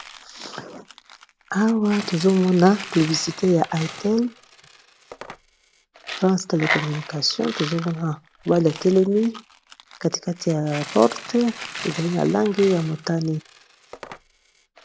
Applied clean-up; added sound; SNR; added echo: none; Coin (dropping); 13 dB; none.